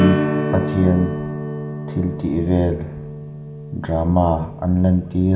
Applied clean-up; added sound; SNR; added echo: none; Strum; 6 dB; reverberation time 0.6 s.